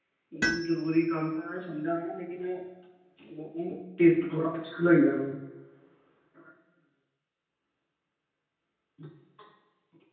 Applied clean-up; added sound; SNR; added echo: none; Tools; 8 dB; reverberation time 0.9 s.